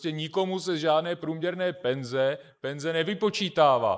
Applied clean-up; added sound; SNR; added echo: neural mask model Resemble Enhance denoiser.